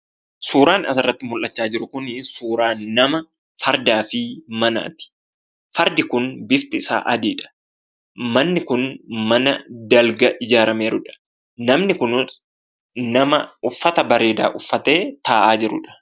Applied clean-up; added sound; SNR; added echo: none; none; none; none.